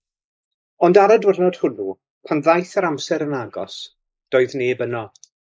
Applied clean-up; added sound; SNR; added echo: neural mask model Resemble Enhance denoiser.